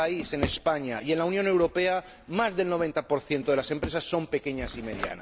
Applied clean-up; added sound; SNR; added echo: none; Drawer open or close; 13 dB; none.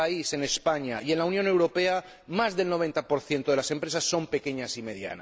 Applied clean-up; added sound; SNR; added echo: none; none; none; none.